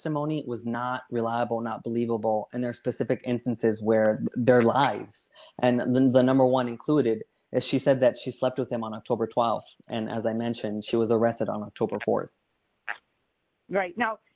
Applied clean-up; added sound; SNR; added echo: none; none; none; none.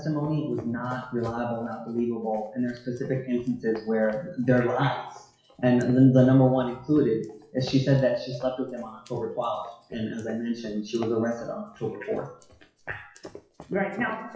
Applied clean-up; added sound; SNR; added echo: classical method WPE with log-MMSE.